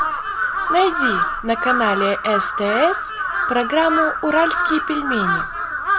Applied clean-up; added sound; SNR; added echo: none; Crow; 0 dB; none.